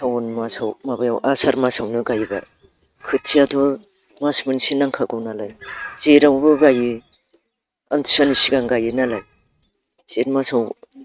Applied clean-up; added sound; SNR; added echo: neural mask model RNNoise.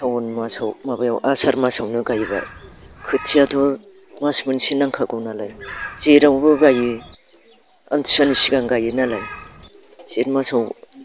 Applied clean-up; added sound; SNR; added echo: none; Bird; 15 dB; none.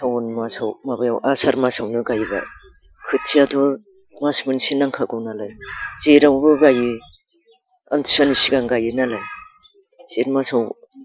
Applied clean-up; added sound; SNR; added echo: classical method Wiener filter.